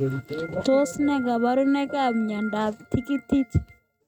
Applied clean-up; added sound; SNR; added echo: neural mask model RNNoise.